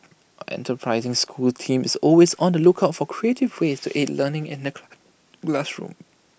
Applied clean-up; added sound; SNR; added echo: none; none; none; none.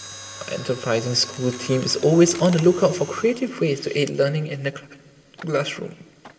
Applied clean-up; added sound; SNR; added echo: none; Mechanisms; 18 dB; reverberation time 2.1 s.